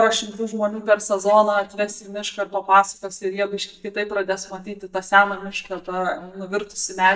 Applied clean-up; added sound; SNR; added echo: neural mask model DeepFilterNet 3.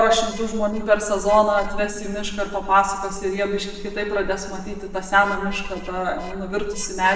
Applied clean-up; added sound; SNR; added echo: neural separator model SepFormer DNS4.